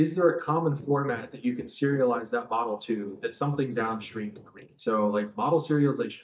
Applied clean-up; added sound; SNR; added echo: neural mask model DeepFilterNet 3.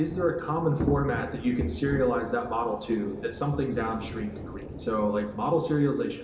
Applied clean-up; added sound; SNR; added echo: none; Thunder / Rain; 10 dB; reverberation time 1.0 s.